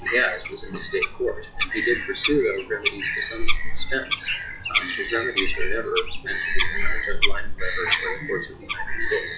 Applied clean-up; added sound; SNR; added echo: classical method WPE with log-MMSE.